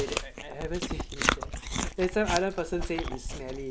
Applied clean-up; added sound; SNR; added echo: none; Chewing, mastication; 0 dB; none.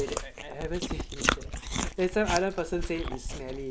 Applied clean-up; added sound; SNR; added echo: neural mask model Resemble Enhance denoiser.